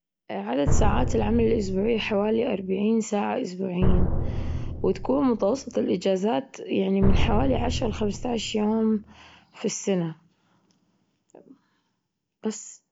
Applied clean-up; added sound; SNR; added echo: none; Drum; 0 dB; none.